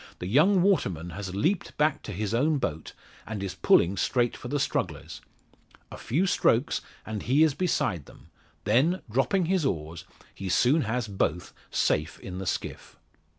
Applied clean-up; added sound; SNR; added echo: none; none; none; none.